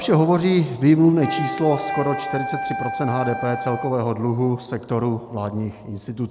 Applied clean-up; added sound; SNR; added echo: none; Wind instrument, woodwind instrument; 8 dB; none.